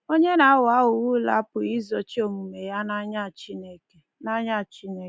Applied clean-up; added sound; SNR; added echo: none; none; none; none.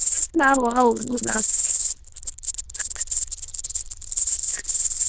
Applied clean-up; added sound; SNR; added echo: neural diffusion model UNIVERSE++.